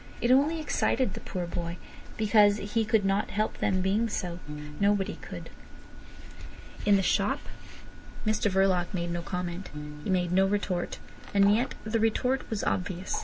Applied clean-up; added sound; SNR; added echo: none; Bird + Piano; 19 dB; none.